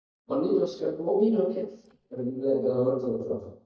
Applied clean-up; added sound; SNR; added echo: neural mask model DeepFilterNet 3.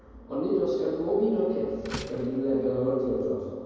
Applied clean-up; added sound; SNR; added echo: none; Slam; 17 dB; reverberation time 2.2 s.